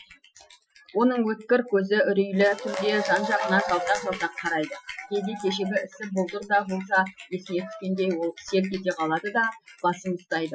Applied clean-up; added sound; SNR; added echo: classical method Wiener filter.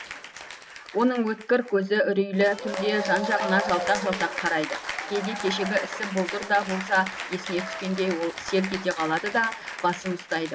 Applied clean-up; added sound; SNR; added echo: none; Applause / Cheering; 8 dB; none.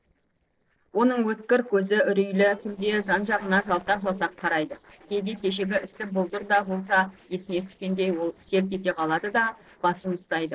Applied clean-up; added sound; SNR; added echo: neural separator model SepFormer DNS4.